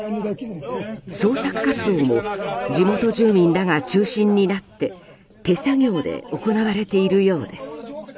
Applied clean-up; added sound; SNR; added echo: none; none; none; none.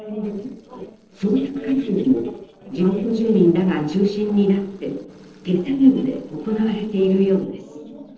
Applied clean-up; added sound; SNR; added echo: neural separator model SepFormer DNS4.